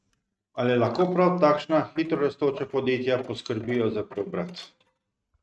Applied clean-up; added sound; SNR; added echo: neural mask model RNNoise.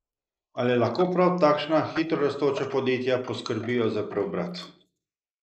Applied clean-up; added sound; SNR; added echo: neural mask model Resemble Enhance denoiser.